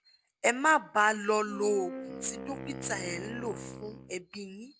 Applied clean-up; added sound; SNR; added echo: none; Wind instrument, woodwind instrument; 11 dB; none.